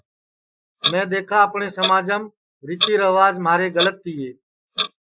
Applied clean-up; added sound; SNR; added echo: neural mask model Resemble Enhance denoiser.